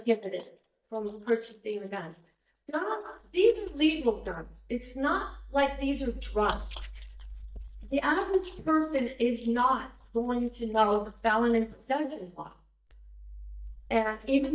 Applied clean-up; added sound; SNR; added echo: neural mask model DeepFilterNet 3.